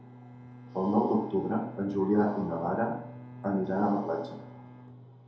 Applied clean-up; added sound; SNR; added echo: none; Bowed string instrument; 16 dB; reverberation time 2.7 s.